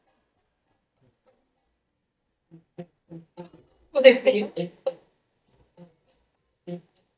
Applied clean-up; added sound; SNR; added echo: neural mask model DeepFilterNet 3.